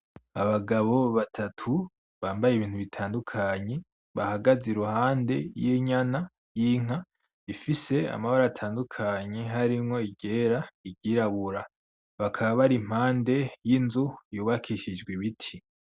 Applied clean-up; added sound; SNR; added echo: none; none; none; none.